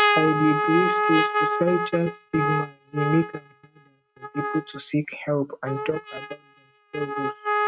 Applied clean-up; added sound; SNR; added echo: neural mask model RNNoise.